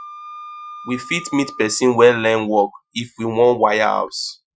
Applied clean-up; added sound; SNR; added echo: classical method Wiener filter.